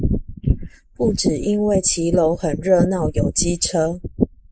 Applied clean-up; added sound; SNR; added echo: neural mask model Resemble Enhance denoiser.